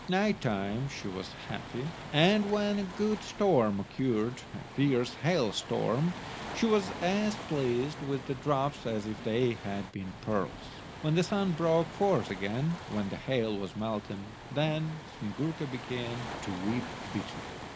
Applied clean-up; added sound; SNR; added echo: none; Waves, surf; 12 dB; none.